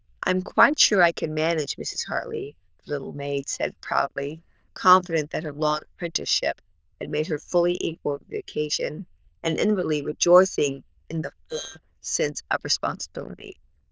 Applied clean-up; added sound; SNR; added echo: neural diffusion model UNIVERSE++.